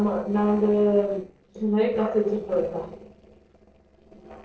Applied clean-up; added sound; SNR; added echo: neural separator model SepFormer DNS4.